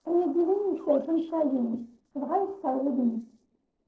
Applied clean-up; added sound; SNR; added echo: neural separator model SepFormer DNS4.